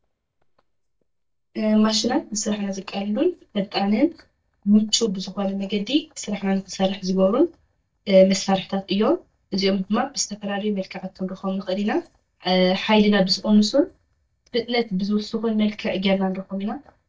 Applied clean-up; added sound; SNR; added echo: neural mask model DeepFilterNet 3.